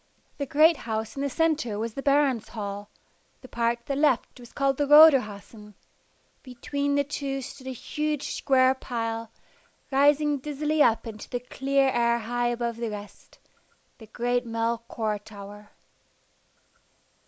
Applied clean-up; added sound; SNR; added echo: none; none; none; none.